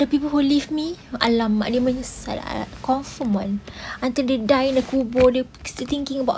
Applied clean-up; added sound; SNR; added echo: none; none; none; none.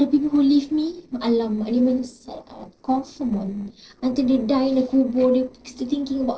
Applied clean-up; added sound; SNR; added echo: neural separator model SepFormer DNS4.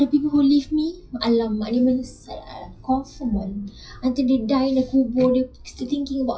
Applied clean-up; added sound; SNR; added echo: classical method WPE with log-MMSE.